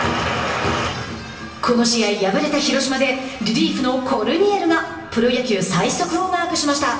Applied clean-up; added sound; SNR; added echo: none; none; none; reverberation time 1.0 s.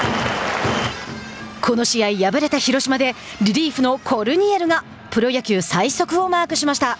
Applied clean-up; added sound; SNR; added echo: none; none; none; none.